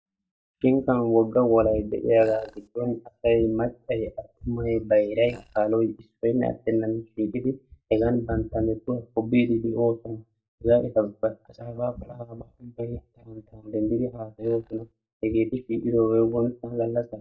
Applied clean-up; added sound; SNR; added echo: neural mask model DeepFilterNet 3.